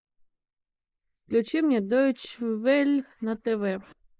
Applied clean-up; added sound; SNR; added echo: neural mask model Resemble Enhance denoiser.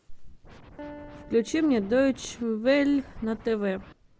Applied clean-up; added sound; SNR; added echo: none; Scratching (performance technique) + Piano; 19 dB; none.